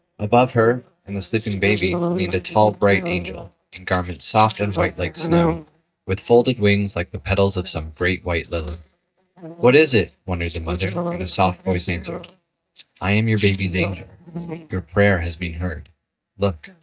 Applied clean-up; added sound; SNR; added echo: neural mask model DeepFilterNet 3.